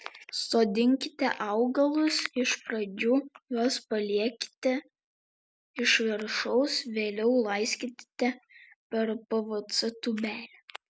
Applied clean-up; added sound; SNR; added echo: none; none; none; none.